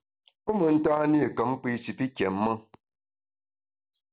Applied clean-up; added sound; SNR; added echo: none; none; none; none.